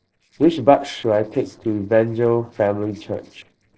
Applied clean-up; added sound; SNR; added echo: neural separator model SepFormer DNS4.